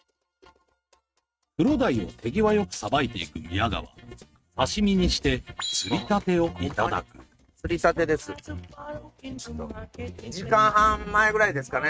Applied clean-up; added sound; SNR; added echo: neural mask model RNNoise.